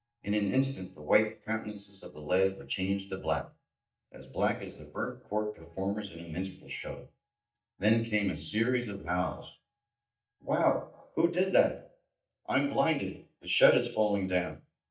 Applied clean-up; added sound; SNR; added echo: neural mask model DeepFilterNet 3.